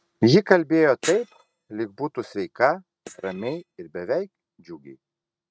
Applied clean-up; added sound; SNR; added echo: neural mask model RNNoise.